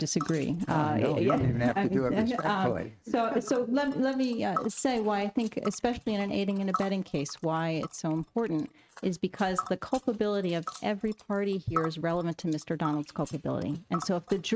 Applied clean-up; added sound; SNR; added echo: neural mask model RNNoise.